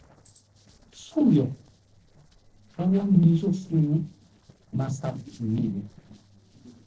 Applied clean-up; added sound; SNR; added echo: neural separator model SepFormer DNS4.